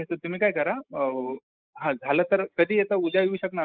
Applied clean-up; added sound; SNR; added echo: neural mask model Resemble Enhance denoiser.